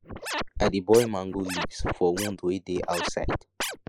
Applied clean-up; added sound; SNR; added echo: neural mask model Resemble Enhance denoiser.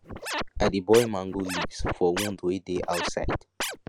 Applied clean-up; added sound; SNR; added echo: none; Scratching (performance technique); 5 dB; none.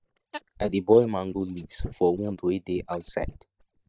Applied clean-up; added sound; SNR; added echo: neural mask model DeepFilterNet 3.